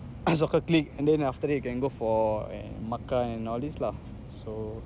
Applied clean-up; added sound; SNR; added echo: none; none; none; none.